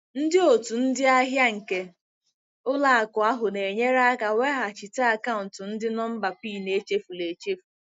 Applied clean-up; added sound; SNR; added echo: none; none; none; none.